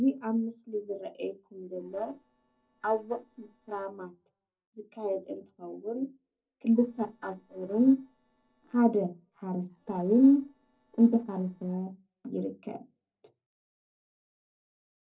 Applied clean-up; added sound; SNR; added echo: neural separator model SepFormer DNS4.